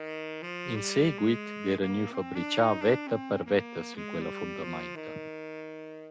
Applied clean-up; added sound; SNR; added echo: none; Wind instrument, woodwind instrument; 8 dB; none.